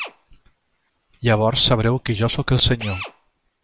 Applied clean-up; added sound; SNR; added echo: none; Drill; 18 dB; none.